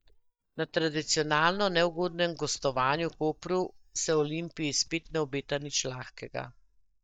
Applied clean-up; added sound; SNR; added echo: neural mask model DeepFilterNet 3.